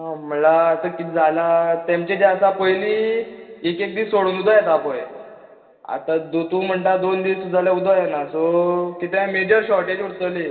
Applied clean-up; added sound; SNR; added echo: none; none; none; reverberation time 2.0 s.